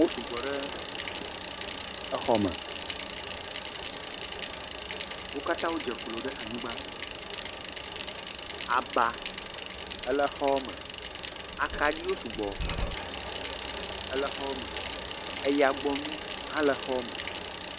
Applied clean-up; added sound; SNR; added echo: none; Bicycle; -3 dB; none.